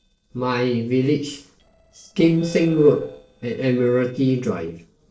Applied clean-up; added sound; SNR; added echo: neural separator model SepFormer DNS4.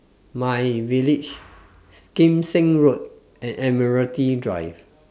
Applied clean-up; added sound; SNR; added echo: none; none; none; none.